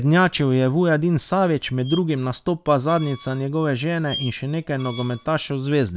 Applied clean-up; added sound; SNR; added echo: none; Squeak; 18 dB; none.